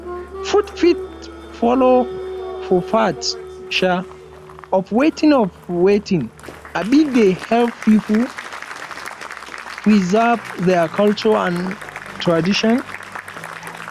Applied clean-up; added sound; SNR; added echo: none; Applause; 14 dB; none.